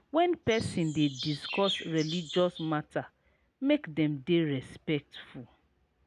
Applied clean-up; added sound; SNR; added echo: none; Chirp, tweet; 10 dB; none.